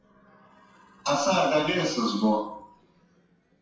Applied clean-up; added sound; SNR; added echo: classical method WPE with log-MMSE.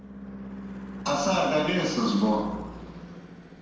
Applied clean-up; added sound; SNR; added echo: none; Car passing by / Engine / Truck; 10 dB; reverberation time 0.9 s.